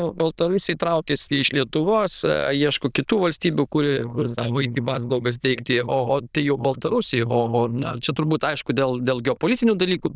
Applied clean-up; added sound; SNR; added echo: neural diffusion model UNIVERSE++.